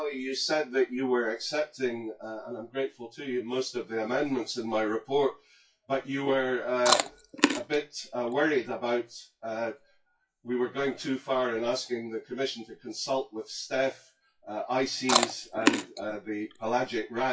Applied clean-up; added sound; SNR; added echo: classical method WPE with log-MMSE.